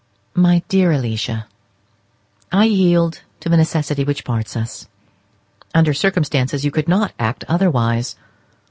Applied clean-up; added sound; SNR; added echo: none; none; none; none.